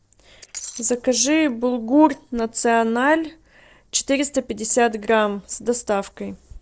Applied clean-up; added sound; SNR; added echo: neural separator model SepFormer DNS4.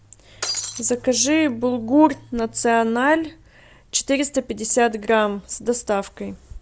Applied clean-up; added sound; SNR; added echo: none; Shatter; 5 dB; none.